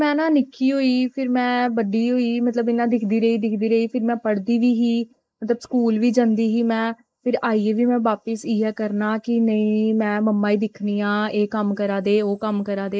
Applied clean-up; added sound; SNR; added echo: neural mask model Resemble Enhance denoiser.